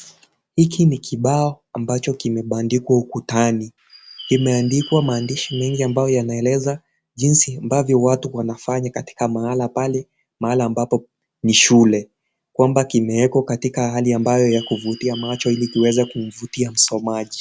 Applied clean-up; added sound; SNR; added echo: none; Bird; 18 dB; none.